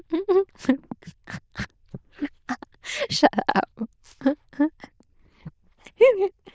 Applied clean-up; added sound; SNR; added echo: neural diffusion model UNIVERSE++.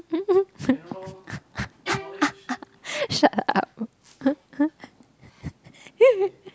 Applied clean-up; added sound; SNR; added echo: none; Bowed string instrument; 14 dB; none.